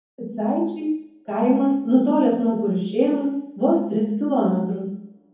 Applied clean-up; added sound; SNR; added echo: none; none; none; reverberation time 0.7 s.